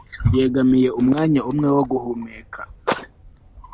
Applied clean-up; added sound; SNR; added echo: none; Wild animals; 10 dB; none.